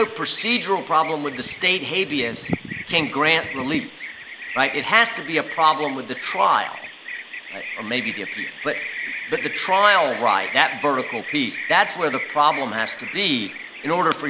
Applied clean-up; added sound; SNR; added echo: none; Bird vocalization, bird call, bird song; 10 dB; none.